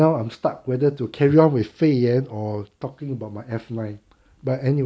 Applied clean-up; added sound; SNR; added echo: none; none; none; none.